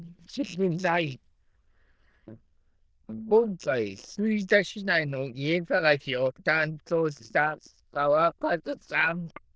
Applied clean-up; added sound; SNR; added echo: neural diffusion model UNIVERSE++.